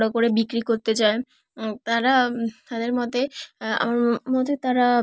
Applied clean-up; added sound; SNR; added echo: none; none; none; none.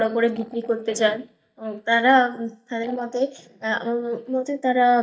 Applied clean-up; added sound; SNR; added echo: neural mask model DeepFilterNet 3.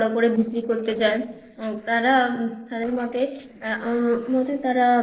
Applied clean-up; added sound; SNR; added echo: neural separator model SepFormer DNS4.